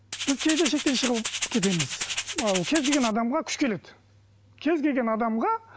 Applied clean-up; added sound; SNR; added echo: none; Rattle (instrument); 4 dB; none.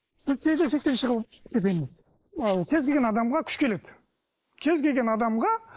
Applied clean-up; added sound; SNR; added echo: neural mask model Resemble Enhance denoiser.